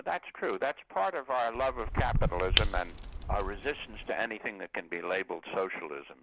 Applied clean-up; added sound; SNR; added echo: none; Shatter / Crushing; -3 dB; none.